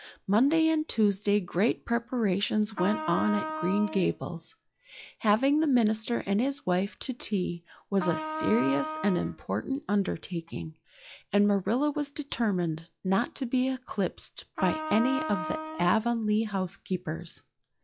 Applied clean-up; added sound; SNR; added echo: classical method log-MMSE.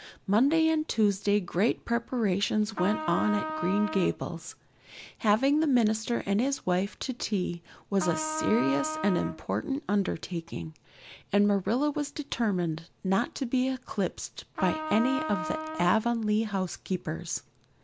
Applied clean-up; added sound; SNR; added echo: none; Trumpet; 7 dB; none.